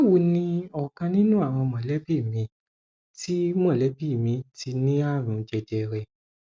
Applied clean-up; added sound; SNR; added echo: none; none; none; none.